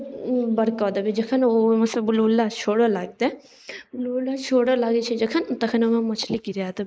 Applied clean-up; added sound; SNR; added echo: neural mask model Resemble Enhance denoiser.